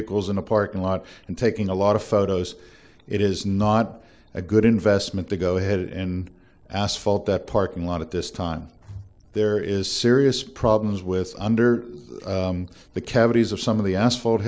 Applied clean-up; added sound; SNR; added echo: none; none; none; none.